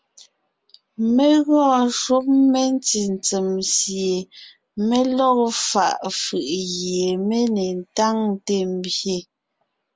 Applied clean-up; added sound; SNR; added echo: none; none; none; none.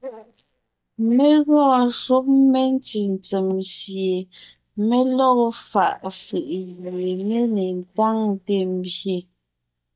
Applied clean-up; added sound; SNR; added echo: neural mask model DeepFilterNet 3.